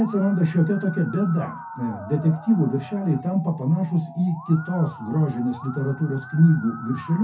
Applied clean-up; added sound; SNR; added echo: none; Musical instrument; 17 dB; reverberation time 0.3 s.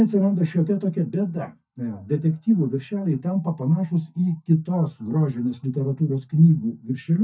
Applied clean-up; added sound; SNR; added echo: neural mask model DeepFilterNet 3.